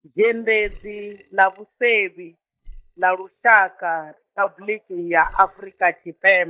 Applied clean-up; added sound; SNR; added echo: neural mask model DeepFilterNet 3.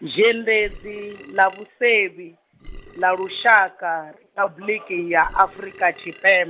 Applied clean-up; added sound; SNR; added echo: none; Burping, eructation; 20 dB; none.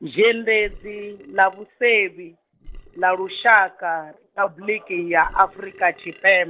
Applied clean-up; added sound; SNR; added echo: neural separator model SepFormer DNS4.